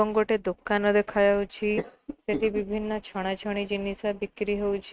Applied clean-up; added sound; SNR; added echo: neural mask model RNNoise.